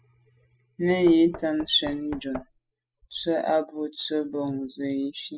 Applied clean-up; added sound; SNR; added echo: classical method spectral subtraction.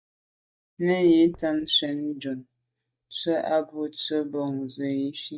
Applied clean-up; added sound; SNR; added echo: neural mask model DeepFilterNet 3.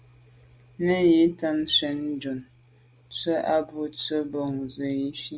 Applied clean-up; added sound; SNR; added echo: none; none; none; none.